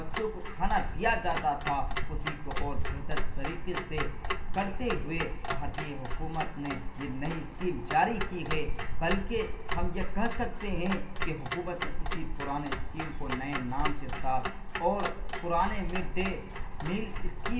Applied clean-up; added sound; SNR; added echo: none; Clock; 10 dB; reverberation time 0.8 s.